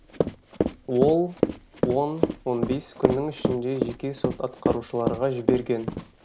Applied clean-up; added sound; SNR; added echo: none; Run; 1 dB; none.